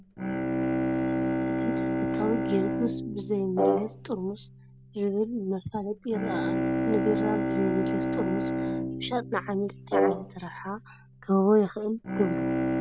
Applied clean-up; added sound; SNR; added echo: none; Bowed string instrument + Brass instrument; -1 dB; none.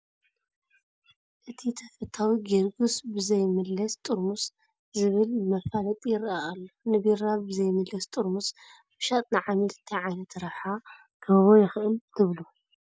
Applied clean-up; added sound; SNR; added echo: none; none; none; none.